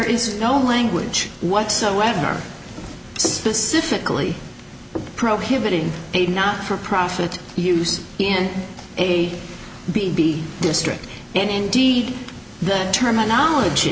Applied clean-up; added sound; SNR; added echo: none; none; none; none.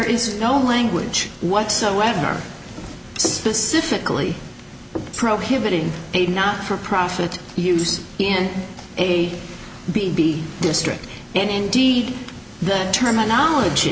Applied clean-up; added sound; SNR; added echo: none; Tambourine; 16 dB; none.